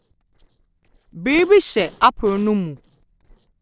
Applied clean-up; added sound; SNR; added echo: neural separator model SepFormer DNS4.